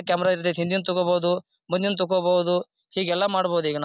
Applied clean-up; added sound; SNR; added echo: none; none; none; none.